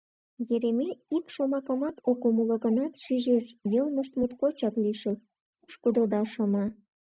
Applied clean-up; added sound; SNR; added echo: neural mask model DeepFilterNet 3.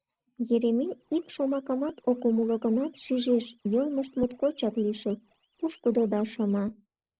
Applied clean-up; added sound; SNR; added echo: neural separator model SepFormer DNS4.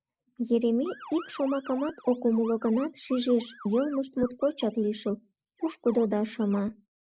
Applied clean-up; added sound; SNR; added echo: neural mask model Resemble Enhance denoiser.